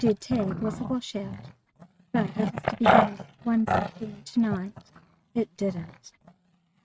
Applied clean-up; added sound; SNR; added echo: neural mask model RNNoise.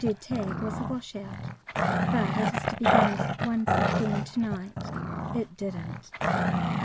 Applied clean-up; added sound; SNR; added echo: none; Growling; -4 dB; none.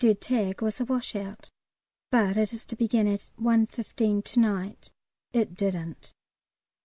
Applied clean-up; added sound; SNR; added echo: none; none; none; none.